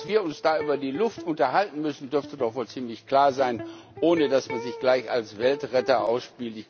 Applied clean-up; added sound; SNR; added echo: none; Electric guitar; 15 dB; none.